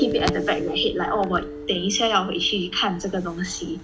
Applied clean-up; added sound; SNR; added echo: none; Mallet percussion; 9 dB; none.